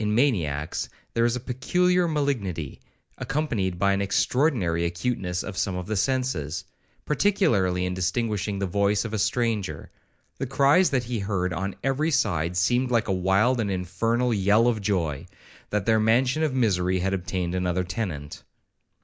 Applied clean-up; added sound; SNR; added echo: none; none; none; none.